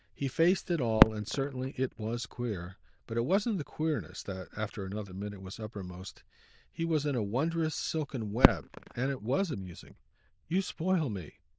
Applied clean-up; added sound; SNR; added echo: neural diffusion model UNIVERSE++.